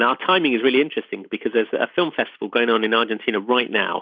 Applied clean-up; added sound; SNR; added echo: none; none; none; none.